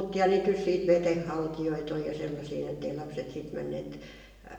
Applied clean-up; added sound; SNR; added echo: none; none; none; reverberation time 1.0 s.